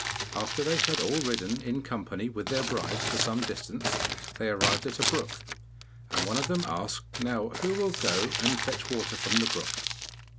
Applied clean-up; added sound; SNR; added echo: none; Crumpling, crinkling; 1 dB; none.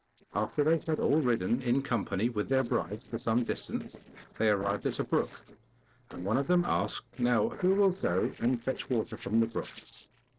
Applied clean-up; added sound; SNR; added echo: neural separator model SepFormer DNS4.